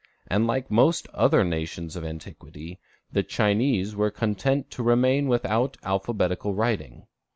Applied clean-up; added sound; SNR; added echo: none; none; none; none.